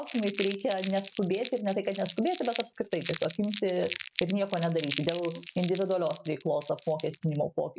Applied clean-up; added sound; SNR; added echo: none; Crumpling, crinkling; 4 dB; none.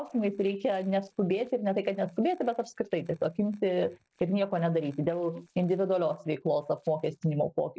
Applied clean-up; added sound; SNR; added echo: neural separator model SepFormer DNS4.